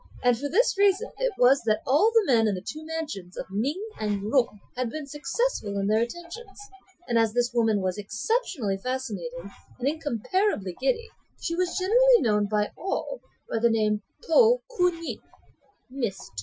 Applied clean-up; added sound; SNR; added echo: classical method Wiener filter.